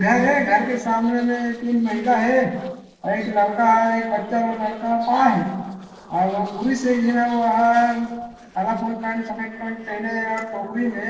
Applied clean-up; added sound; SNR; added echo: neural separator model SepFormer DNS4.